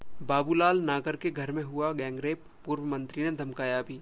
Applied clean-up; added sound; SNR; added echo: none; none; none; none.